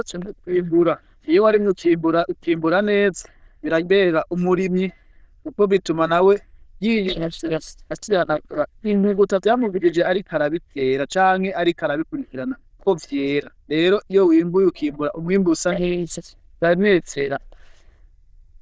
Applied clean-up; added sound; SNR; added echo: neural diffusion model UNIVERSE++.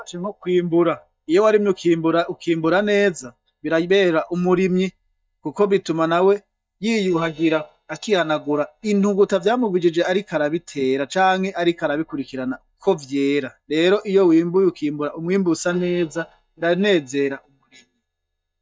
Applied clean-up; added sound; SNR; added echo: neural mask model DeepFilterNet 3.